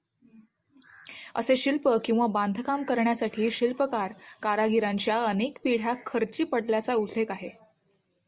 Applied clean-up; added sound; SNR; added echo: none; none; none; none.